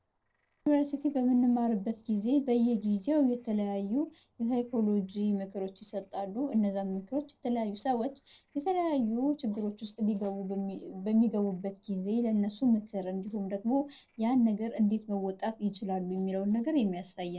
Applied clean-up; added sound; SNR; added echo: neural separator model SepFormer DNS4.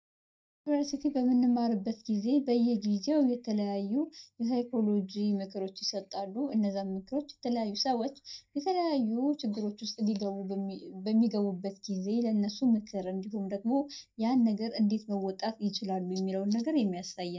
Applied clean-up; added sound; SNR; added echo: neural mask model DeepFilterNet 3.